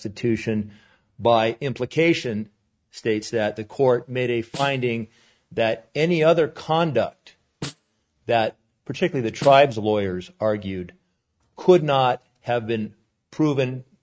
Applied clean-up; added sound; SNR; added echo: neural mask model RNNoise.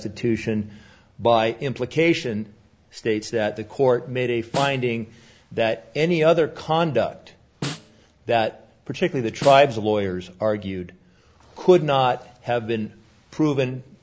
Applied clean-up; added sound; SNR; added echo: none; Snare drum; 12 dB; none.